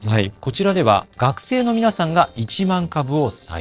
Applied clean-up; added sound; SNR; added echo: neural separator model SepFormer DNS4.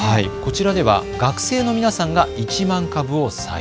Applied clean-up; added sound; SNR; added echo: none; Telephone; 11 dB; none.